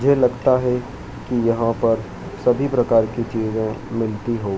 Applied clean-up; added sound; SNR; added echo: none; Engine + Mechanisms; 15 dB; none.